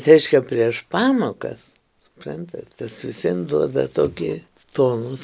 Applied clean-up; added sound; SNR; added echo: none; none; none; none.